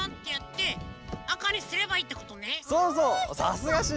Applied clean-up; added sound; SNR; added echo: none; Thunder; 14 dB; none.